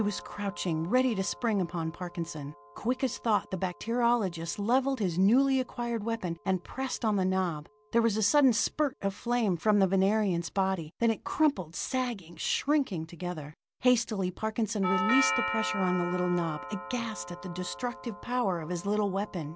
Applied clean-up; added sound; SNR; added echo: none; Doorbell; 12 dB; none.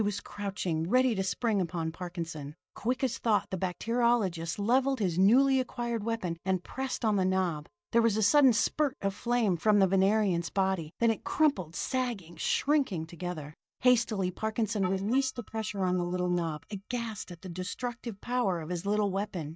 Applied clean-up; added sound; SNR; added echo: neural mask model DeepFilterNet 3.